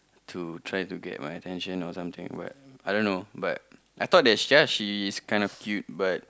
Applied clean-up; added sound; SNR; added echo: none; none; none; none.